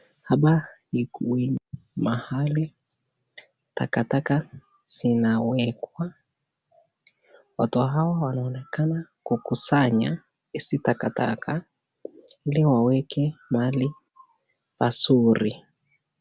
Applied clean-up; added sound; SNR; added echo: none; none; none; none.